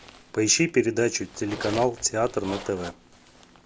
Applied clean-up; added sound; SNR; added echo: none; Zipper (clothing); 15 dB; none.